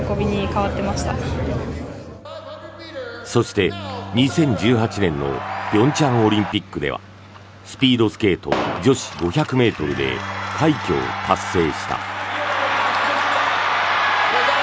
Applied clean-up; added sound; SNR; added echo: none; Bass guitar; 19 dB; none.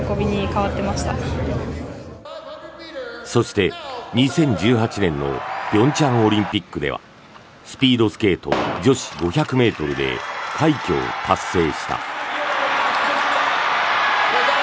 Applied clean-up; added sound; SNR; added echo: none; none; none; none.